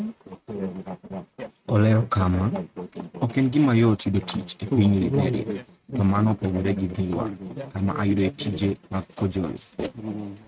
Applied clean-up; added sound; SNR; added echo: neural mask model RNNoise.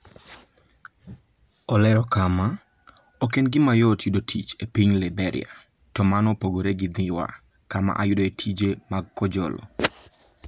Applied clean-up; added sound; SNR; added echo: none; none; none; none.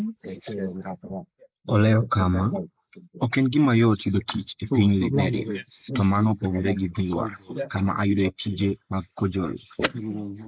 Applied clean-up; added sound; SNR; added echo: neural mask model Resemble Enhance denoiser.